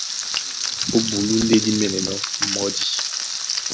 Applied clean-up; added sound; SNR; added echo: none; Frying (food); 1 dB; none.